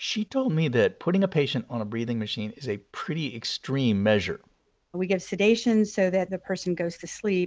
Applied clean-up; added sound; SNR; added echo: none; none; none; none.